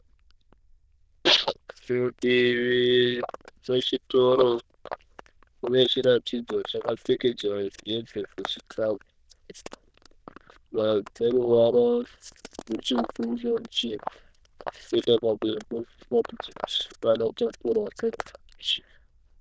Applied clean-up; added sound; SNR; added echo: neural diffusion model UNIVERSE++.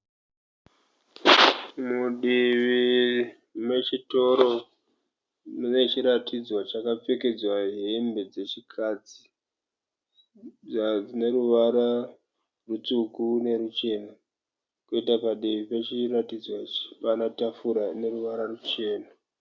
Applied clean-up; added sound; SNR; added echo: none; none; none; none.